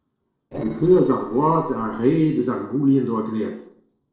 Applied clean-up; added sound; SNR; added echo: neural separator model SepFormer DNS4.